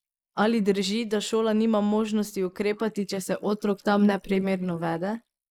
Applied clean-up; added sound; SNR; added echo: neural mask model Resemble Enhance denoiser.